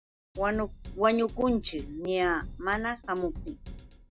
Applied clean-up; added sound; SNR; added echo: none; Drum kit; 12 dB; none.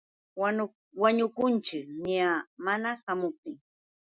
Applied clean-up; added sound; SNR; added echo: none; none; none; none.